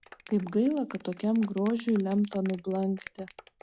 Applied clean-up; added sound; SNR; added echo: none; Clapping; 16 dB; none.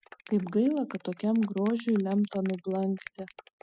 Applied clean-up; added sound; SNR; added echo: classical method spectral subtraction.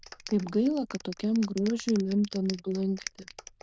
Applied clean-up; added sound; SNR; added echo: neural diffusion model UNIVERSE++.